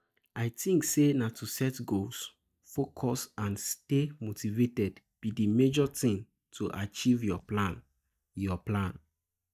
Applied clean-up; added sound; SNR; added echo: neural mask model DeepFilterNet 3.